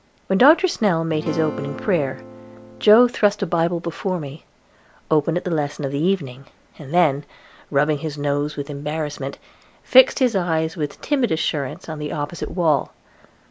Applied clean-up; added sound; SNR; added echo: none; Acoustic guitar / Strum; 11 dB; none.